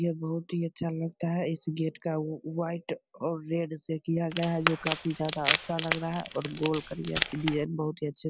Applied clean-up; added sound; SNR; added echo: none; Wood; 0 dB; none.